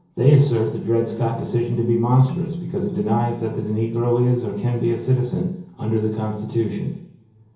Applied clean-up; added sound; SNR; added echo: none; Keyboard (musical); 19 dB; reverberation time 0.7 s.